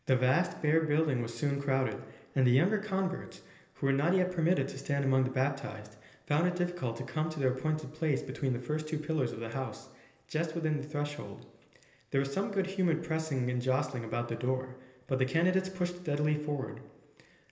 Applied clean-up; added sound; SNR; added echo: none; none; none; reverberation time 1.4 s.